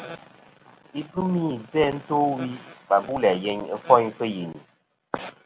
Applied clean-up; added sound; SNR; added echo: none; none; none; none.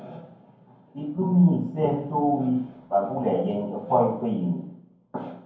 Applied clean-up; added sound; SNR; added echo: none; none; none; reverberation time 0.9 s.